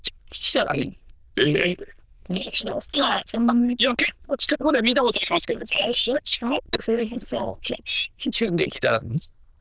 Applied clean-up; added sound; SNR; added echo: neural diffusion model UNIVERSE++.